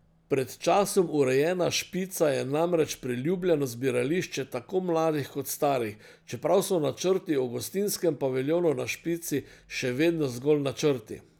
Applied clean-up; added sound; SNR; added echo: none; none; none; none.